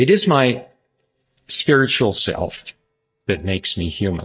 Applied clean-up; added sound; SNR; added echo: neural mask model DeepFilterNet 3.